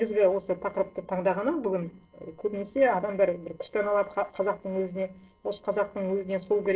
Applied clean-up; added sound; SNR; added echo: neural separator model SepFormer DNS4.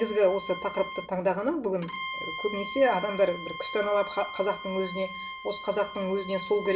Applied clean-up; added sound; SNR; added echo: none; Bowed string instrument; 10 dB; reverberation time 0.2 s.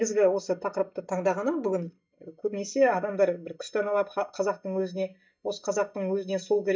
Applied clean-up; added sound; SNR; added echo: neural mask model DeepFilterNet 3.